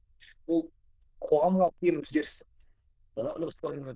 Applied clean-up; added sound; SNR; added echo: neural diffusion model UNIVERSE++.